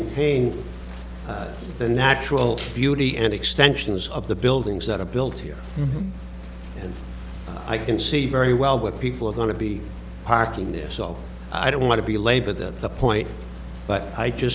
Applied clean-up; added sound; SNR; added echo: none; none; none; none.